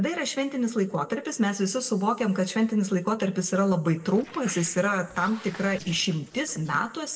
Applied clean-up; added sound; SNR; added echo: neural separator model SepFormer DNS4.